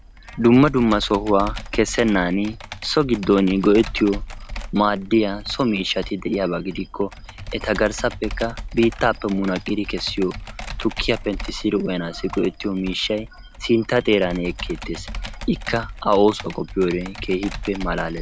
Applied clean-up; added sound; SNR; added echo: none; Computer keyboard; 12 dB; none.